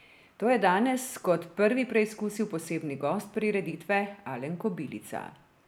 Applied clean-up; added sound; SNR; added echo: none; none; none; none.